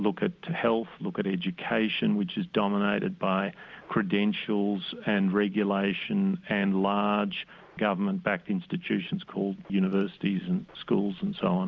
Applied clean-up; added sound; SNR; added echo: none; none; none; none.